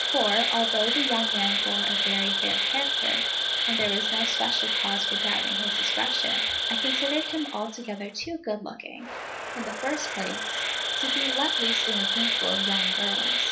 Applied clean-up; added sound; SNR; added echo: none; Insect; -5 dB; reverberation time 0.3 s.